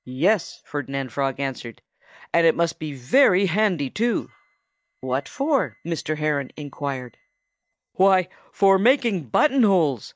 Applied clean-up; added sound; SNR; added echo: neural mask model DeepFilterNet 3.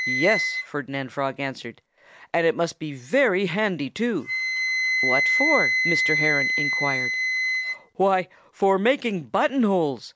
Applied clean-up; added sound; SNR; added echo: none; Wind instrument, woodwind instrument; 2 dB; none.